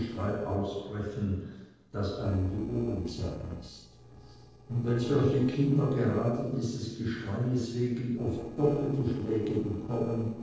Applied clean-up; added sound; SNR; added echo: neural separator model SepFormer DNS4.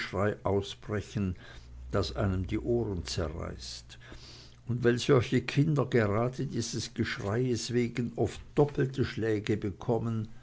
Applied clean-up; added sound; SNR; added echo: none; none; none; none.